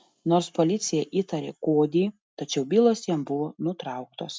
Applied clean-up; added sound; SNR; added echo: none; none; none; none.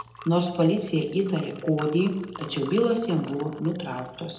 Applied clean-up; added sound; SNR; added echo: none; Liquid; 18 dB; reverberation time 0.7 s.